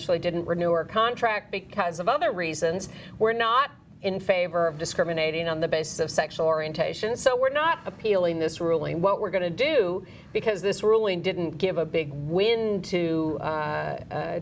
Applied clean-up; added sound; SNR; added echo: none; none; none; none.